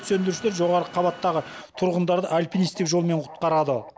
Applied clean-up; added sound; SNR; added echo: none; none; none; none.